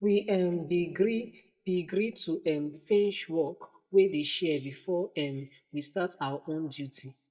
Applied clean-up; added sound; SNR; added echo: neural mask model DeepFilterNet 3.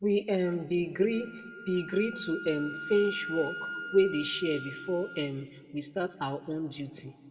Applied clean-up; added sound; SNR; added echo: none; Wind instrument, woodwind instrument; 12 dB; reverberation time 1.5 s.